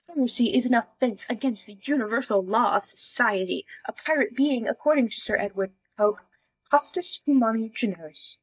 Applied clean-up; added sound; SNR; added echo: neural mask model DeepFilterNet 3.